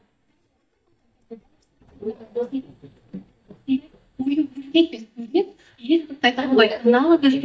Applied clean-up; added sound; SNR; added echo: neural mask model DeepFilterNet 3.